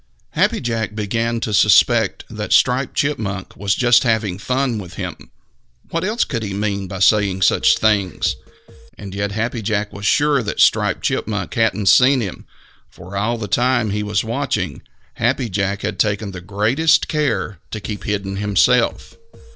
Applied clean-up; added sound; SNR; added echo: none; Drum kit; 17 dB; none.